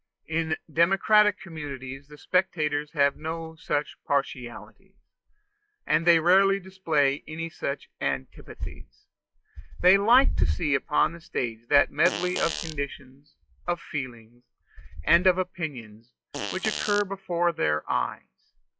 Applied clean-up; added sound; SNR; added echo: classical method log-MMSE.